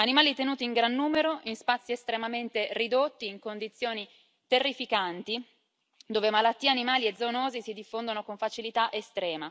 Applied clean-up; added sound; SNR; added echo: none; none; none; none.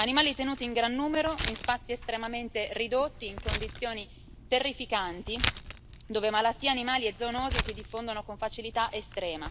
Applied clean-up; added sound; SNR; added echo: none; Keys jangling; 2 dB; none.